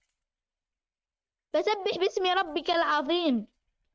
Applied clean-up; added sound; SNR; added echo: neural mask model RNNoise.